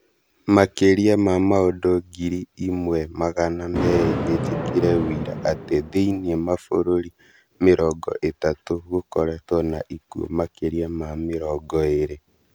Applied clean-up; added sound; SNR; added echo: none; Thunder; 11 dB; none.